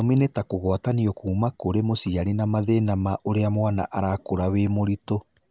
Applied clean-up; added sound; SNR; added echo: none; none; none; none.